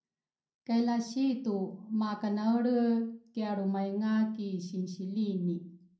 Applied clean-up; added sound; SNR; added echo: none; none; none; reverberation time 0.6 s.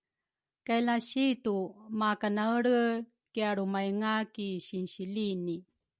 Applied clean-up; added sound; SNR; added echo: none; none; none; none.